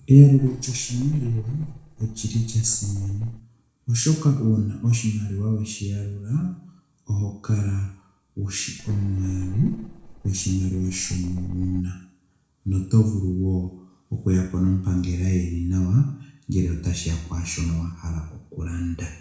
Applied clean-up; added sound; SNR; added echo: neural separator model SepFormer DNS4.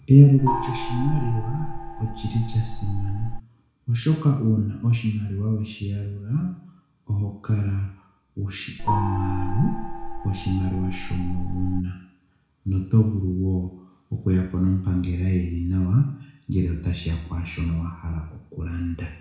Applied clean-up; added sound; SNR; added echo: none; Gong; 4 dB; reverberation time 0.6 s.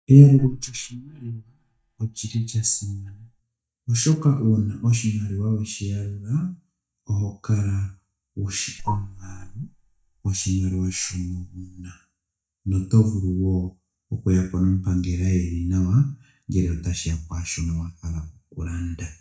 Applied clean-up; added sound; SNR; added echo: neural mask model DeepFilterNet 3.